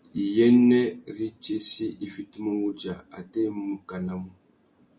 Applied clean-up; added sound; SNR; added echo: none; none; none; none.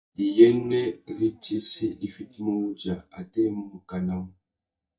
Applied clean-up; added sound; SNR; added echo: neural mask model DeepFilterNet 3.